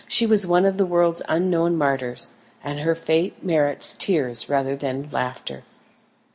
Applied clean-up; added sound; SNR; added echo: none; none; none; none.